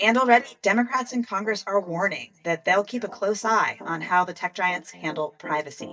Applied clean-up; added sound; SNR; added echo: neural mask model DeepFilterNet 3.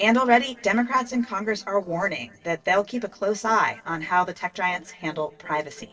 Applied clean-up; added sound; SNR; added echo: neural separator model SepFormer DNS4.